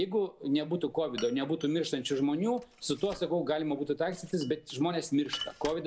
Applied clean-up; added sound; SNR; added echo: none; Glass; 18 dB; none.